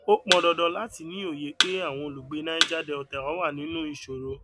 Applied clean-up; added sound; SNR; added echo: none; Thump, thud; 3 dB; none.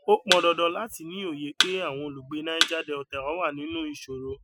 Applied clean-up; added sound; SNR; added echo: classical method spectral subtraction.